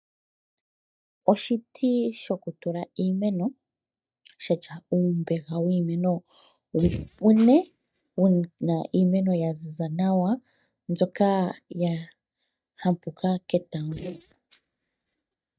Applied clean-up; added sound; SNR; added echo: neural mask model DeepFilterNet 3.